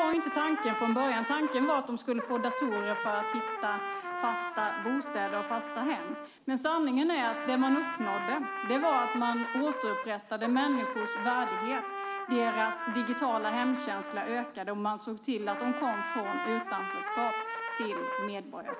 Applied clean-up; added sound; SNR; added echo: none; Trumpet; 4 dB; none.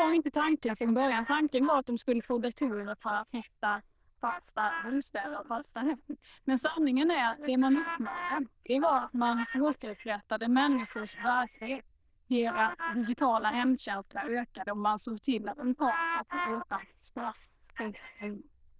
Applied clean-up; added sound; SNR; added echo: neural diffusion model UNIVERSE++.